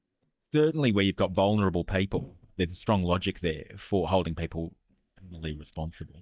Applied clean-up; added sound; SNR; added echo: neural mask model DeepFilterNet 3.